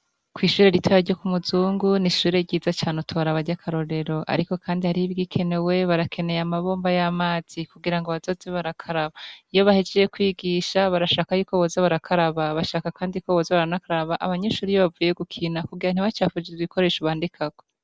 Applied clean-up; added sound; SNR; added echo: none; none; none; none.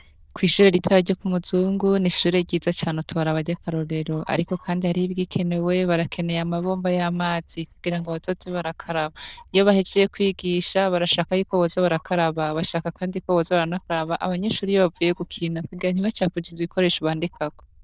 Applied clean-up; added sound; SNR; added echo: neural diffusion model UNIVERSE++.